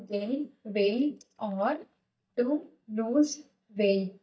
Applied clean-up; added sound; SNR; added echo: neural mask model DeepFilterNet 3.